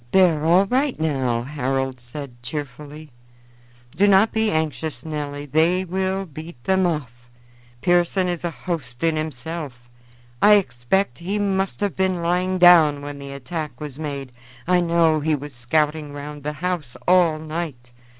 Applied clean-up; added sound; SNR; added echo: none; none; none; none.